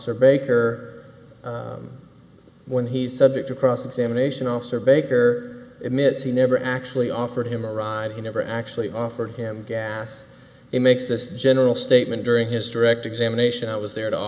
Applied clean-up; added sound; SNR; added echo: none; none; none; none.